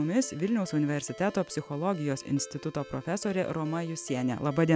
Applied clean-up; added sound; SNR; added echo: none; Ringtone; 19 dB; none.